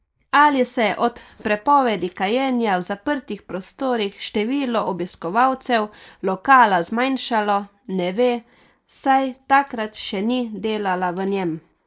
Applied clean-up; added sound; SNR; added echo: neural mask model Resemble Enhance denoiser.